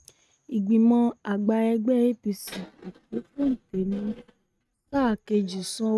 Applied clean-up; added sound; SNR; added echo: neural mask model RNNoise.